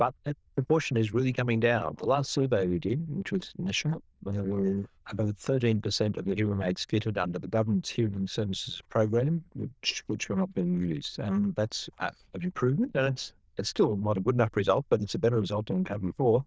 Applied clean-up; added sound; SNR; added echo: neural diffusion model UNIVERSE++.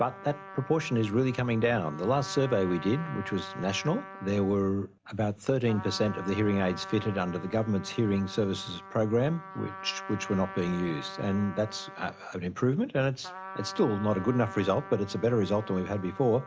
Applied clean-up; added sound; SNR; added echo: none; Trumpet; 14 dB; none.